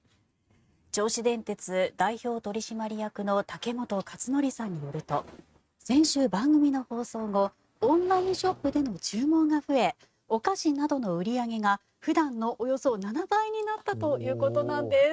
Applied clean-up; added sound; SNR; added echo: neural mask model RNNoise.